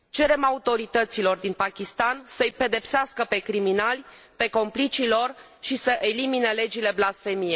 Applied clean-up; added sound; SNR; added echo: none; none; none; none.